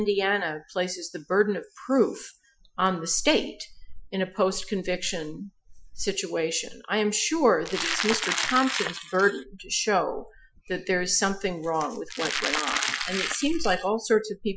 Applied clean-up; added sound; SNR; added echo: classical method Wiener filter.